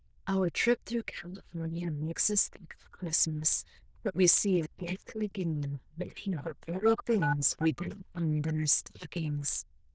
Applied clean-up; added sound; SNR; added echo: neural diffusion model UNIVERSE++.